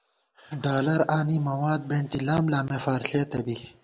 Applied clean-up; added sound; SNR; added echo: none; none; none; none.